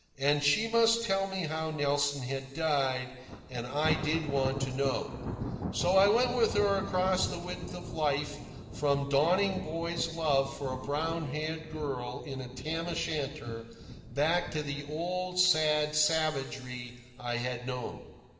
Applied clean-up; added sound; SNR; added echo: none; Thunder; 11 dB; reverberation time 2.5 s.